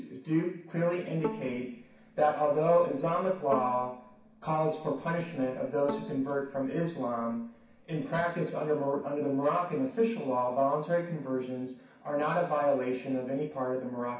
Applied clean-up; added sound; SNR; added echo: none; Bowed string instrument; 13 dB; reverberation time 0.6 s.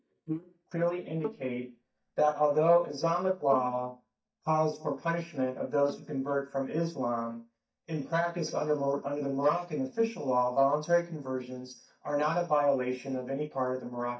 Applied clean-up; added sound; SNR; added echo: neural mask model DeepFilterNet 3.